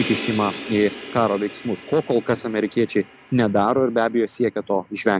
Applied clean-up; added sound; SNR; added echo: none; Crash cymbal; 14 dB; none.